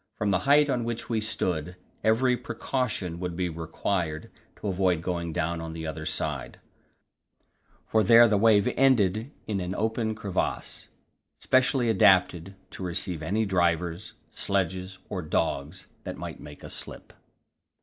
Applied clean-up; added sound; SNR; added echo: none; none; none; none.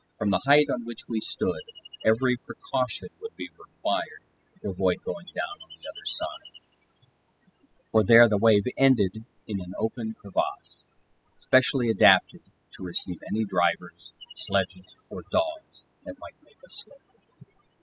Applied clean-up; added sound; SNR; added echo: classical method spectral subtraction.